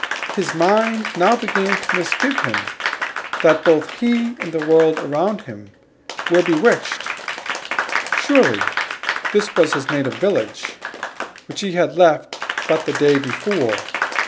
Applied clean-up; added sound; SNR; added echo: none; Applause; 6 dB; none.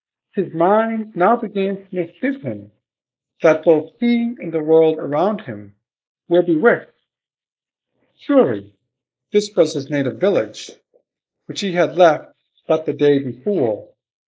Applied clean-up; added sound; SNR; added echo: neural mask model Resemble Enhance denoiser.